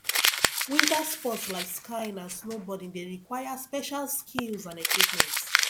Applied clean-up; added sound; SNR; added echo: none; Crumpling, crinkling; -5 dB; none.